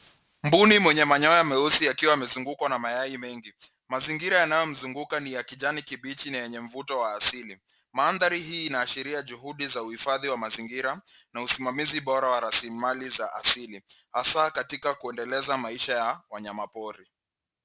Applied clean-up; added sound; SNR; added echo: none; none; none; none.